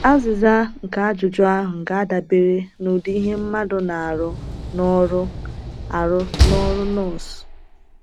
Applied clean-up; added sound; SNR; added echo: none; Slam; 6 dB; none.